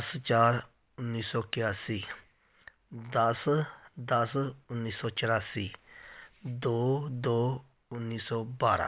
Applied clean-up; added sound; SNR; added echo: none; none; none; none.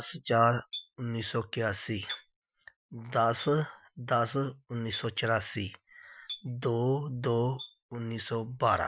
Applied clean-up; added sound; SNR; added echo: classical method Wiener filter.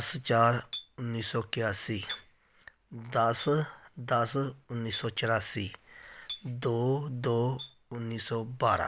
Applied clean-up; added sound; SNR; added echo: none; Chink, clink; 18 dB; none.